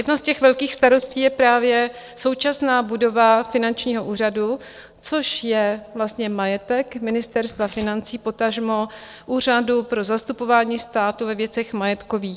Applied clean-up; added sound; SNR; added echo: neural separator model SepFormer DNS4.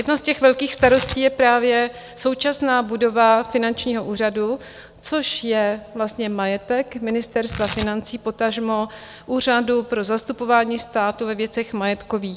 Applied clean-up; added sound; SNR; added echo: none; Tearing; 19 dB; none.